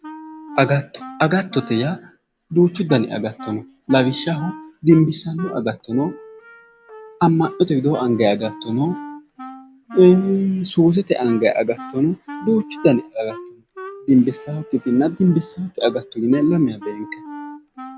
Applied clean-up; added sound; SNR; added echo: none; Wind instrument, woodwind instrument; 17 dB; none.